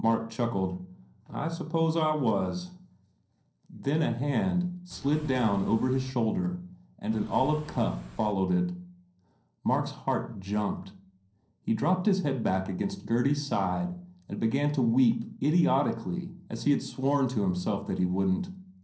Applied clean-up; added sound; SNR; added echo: neural separator model SepFormer DNS4.